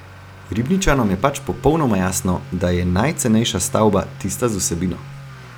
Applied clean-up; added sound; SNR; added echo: none; Accelerating, revving, vroom / Motor vehicle (road); 16 dB; none.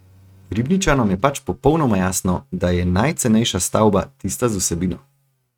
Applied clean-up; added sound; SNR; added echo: neural mask model RNNoise.